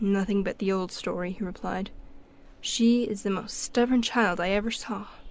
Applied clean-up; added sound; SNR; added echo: none; Train; 16 dB; none.